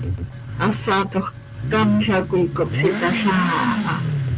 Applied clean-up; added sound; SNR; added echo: none; Motorcycle / Accelerating, revving, vroom; 4 dB; none.